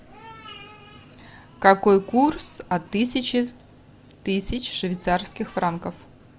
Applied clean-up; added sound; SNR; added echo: none; none; none; none.